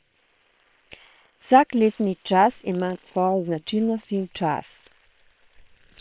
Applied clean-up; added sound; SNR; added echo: neural separator model SepFormer WHAM!.